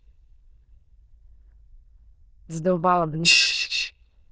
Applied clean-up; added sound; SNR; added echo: neural diffusion model UNIVERSE++.